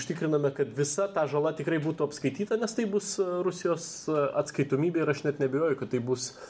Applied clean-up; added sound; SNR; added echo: none; none; none; none.